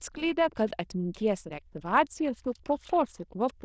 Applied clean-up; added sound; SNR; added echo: neural diffusion model UNIVERSE++.